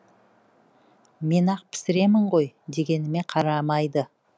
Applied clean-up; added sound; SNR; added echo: none; none; none; none.